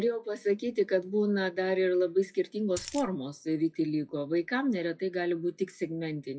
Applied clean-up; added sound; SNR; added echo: classical method WPE with log-MMSE.